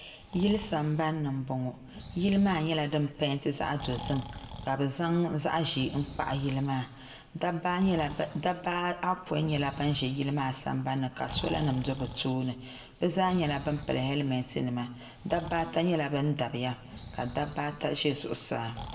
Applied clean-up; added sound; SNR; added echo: none; Breathing; 16 dB; reverberation time 1.4 s.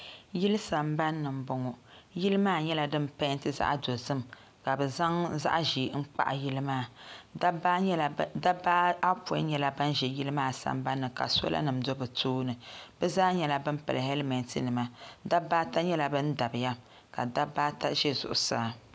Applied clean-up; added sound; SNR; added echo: none; none; none; none.